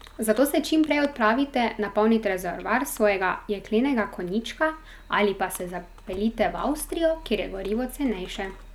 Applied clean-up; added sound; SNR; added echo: none; Fireworks; 20 dB; none.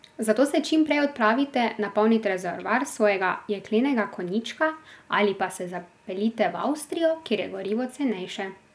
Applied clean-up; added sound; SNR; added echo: none; none; none; none.